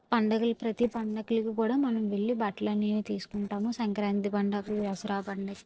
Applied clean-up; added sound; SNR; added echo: neural separator model SepFormer DNS4.